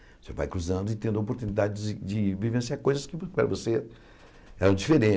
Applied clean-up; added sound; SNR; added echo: none; none; none; none.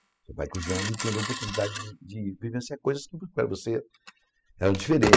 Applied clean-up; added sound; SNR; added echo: classical method spectral subtraction.